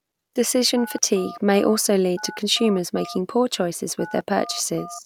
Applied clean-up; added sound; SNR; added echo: none; Telephone; 16 dB; none.